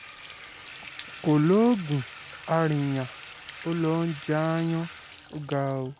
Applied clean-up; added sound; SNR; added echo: none; Bathtub (filling or washing) / Water tap, faucet; 13 dB; none.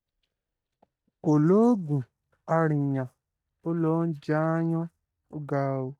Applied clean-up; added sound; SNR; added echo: neural mask model DeepFilterNet 3.